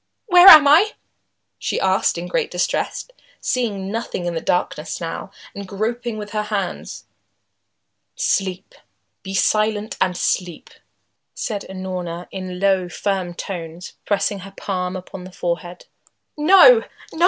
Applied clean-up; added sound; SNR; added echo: none; none; none; none.